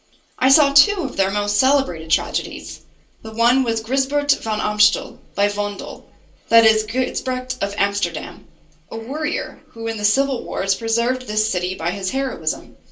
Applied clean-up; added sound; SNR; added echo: none; none; none; reverberation time 0.3 s.